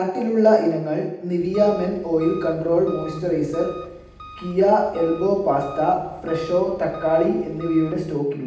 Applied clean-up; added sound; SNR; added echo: none; Engine; 19 dB; reverberation time 0.8 s.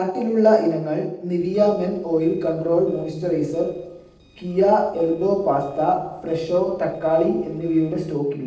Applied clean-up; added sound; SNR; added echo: neural separator model SepFormer DNS4.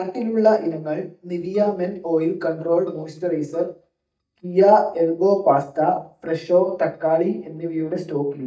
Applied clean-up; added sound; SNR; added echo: neural mask model DeepFilterNet 3.